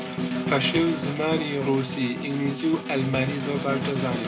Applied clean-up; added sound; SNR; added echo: none; Snare drum; 4 dB; reverberation time 0.2 s.